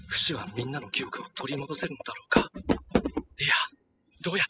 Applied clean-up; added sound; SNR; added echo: classical method spectral subtraction.